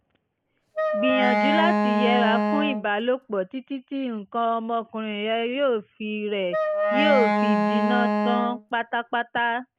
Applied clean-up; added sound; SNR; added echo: none; Wind instrument, woodwind instrument; -3 dB; none.